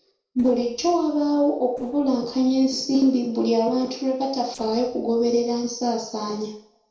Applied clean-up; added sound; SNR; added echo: neural separator model SepFormer DNS4.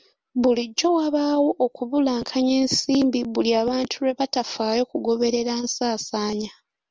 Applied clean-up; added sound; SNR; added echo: none; none; none; none.